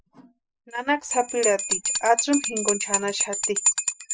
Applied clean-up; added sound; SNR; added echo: classical method spectral subtraction.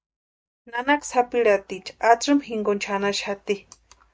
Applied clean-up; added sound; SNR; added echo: none; none; none; none.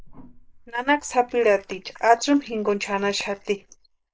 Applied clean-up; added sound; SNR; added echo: neural mask model Resemble Enhance denoiser.